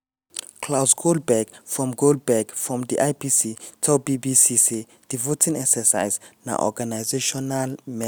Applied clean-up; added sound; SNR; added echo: none; none; none; none.